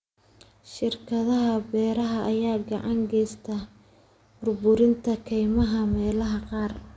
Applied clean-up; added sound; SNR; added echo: none; none; none; none.